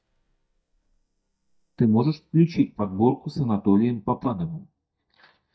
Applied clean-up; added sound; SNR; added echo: neural mask model DeepFilterNet 3.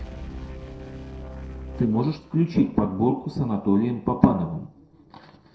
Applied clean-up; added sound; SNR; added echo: neural separator model SepFormer DNS4.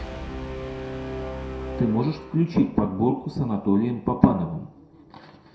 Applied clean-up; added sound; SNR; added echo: none; Brass instrument; 11 dB; reverberation time 0.5 s.